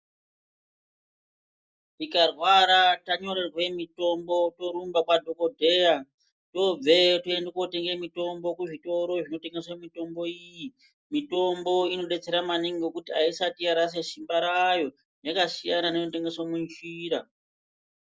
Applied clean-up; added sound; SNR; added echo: none; none; none; none.